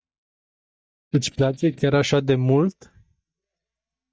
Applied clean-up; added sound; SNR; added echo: neural mask model DeepFilterNet 3.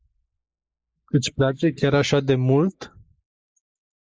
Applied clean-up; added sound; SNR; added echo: neural mask model Resemble Enhance denoiser.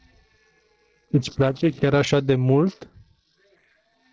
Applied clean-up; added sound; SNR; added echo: neural separator model SepFormer DNS4.